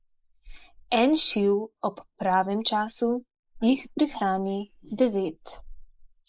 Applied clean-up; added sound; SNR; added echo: neural mask model Resemble Enhance denoiser.